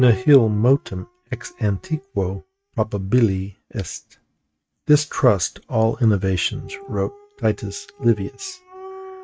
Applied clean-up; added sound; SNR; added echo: neural mask model RNNoise.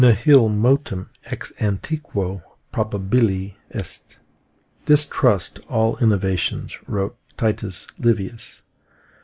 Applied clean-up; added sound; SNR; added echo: neural mask model Resemble Enhance denoiser.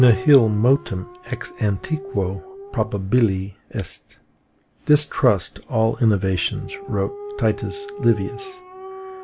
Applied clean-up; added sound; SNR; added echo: none; Dog; 16 dB; none.